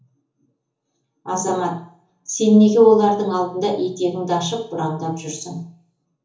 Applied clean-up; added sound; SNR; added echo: none; none; none; reverberation time 0.7 s.